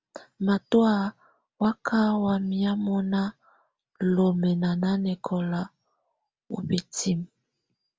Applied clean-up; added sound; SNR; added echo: none; none; none; none.